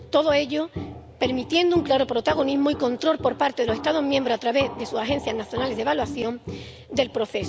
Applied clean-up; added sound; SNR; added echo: none; Walk, footsteps; 12 dB; none.